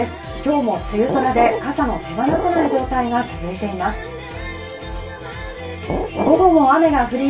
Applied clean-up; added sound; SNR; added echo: none; Glass; 6 dB; reverberation time 0.2 s.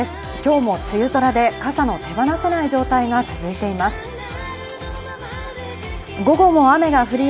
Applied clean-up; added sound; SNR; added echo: none; none; none; none.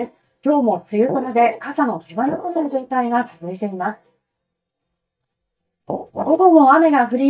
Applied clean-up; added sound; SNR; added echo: neural mask model DeepFilterNet 3.